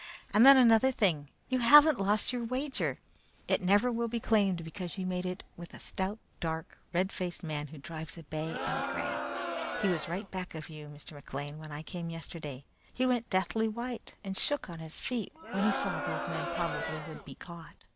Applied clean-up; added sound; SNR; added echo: none; Crowd; 4 dB; none.